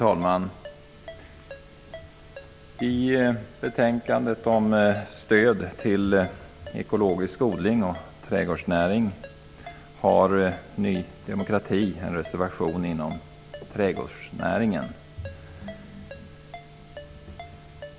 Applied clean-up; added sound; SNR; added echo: none; Ringtone; 20 dB; none.